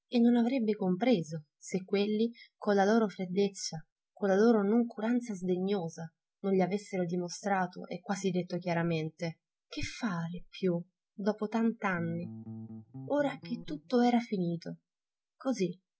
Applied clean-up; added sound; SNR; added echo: none; Bass guitar; 14 dB; none.